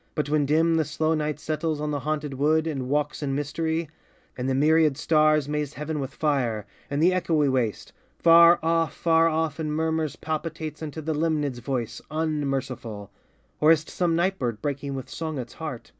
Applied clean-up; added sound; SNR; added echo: none; none; none; none.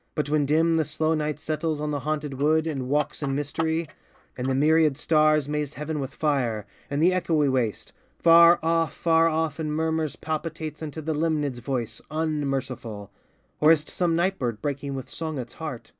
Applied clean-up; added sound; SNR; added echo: neural mask model Resemble Enhance denoiser.